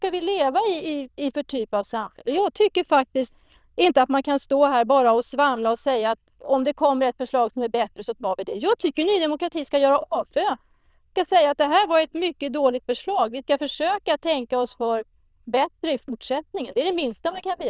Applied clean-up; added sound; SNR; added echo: neural diffusion model UNIVERSE++.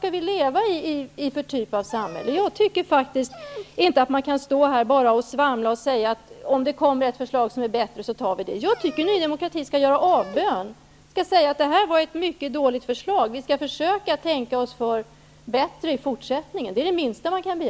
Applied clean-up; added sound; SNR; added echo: none; Dog; 19 dB; none.